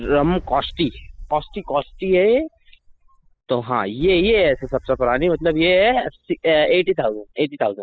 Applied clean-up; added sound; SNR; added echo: classical method spectral subtraction.